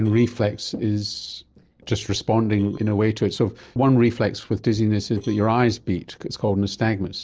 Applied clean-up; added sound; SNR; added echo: neural separator model SepFormer DNS4.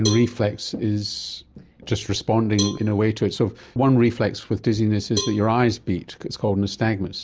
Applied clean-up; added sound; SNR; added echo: none; Cowbell; 14 dB; none.